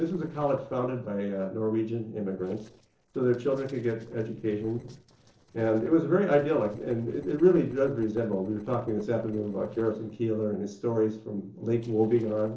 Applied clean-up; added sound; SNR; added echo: neural separator model SepFormer DNS4.